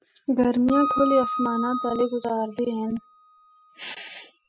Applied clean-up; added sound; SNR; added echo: classical method spectral subtraction.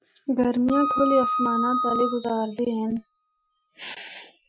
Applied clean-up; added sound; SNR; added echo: classical method Wiener filter.